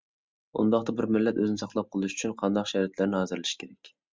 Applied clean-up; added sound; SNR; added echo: none; none; none; none.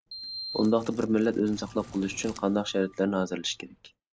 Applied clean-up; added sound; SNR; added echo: none; Sliding door + Crackle; 16 dB; none.